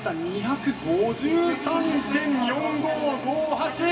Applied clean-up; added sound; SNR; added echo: none; none; none; reverberation time 2.0 s.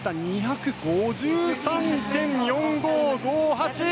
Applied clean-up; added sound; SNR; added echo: none; none; none; none.